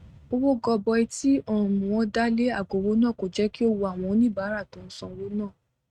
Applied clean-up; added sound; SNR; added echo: neural mask model RNNoise.